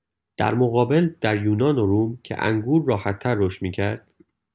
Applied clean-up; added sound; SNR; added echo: none; none; none; none.